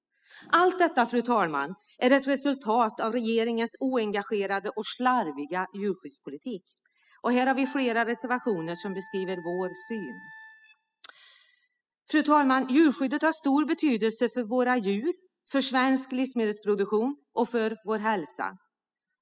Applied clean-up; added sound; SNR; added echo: classical method spectral subtraction.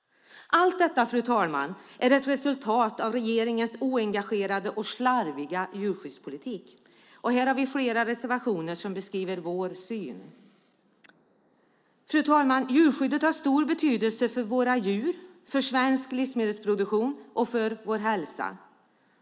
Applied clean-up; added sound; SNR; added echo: neural mask model Resemble Enhance denoiser.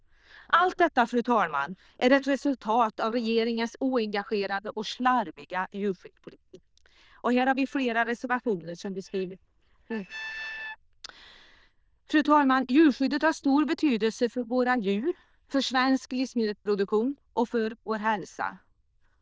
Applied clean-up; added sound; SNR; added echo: neural diffusion model UNIVERSE++.